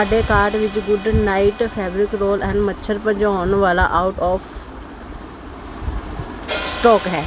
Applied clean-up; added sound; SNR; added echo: none; Hi-hat; 14 dB; none.